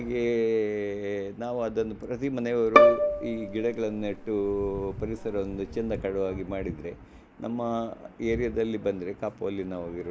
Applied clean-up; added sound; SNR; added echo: none; Bowed string instrument; -3 dB; none.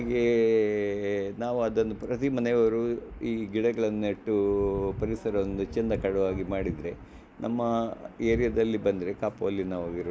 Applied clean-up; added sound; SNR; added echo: none; none; none; none.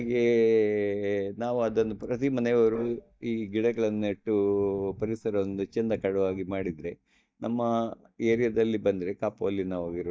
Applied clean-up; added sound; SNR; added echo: neural mask model DeepFilterNet 3.